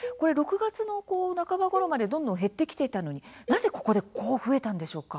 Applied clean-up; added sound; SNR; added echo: none; Cowbell; 16 dB; none.